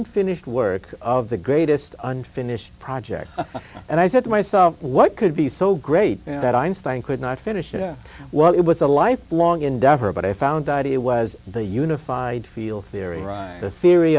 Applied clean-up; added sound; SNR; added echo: none; none; none; none.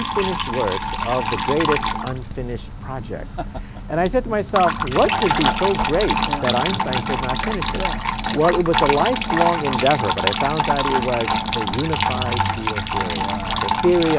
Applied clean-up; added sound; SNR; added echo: none; Trickle, dribble / Water tap, faucet; 0 dB; none.